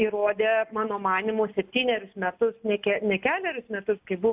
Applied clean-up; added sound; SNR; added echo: none; none; none; none.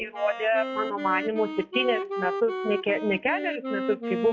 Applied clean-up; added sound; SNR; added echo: classical method log-MMSE.